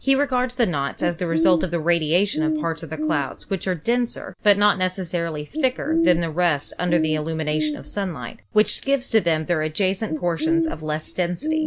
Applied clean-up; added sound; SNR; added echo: none; Bird; 5 dB; none.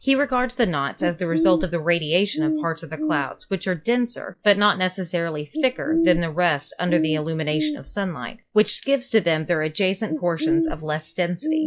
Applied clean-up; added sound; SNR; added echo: classical method log-MMSE.